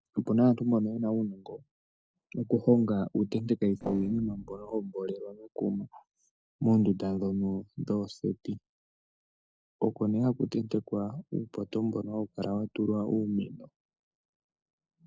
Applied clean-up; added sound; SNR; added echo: neural separator model SepFormer DNS4.